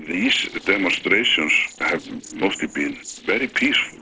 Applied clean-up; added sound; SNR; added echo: neural separator model SepFormer DNS4.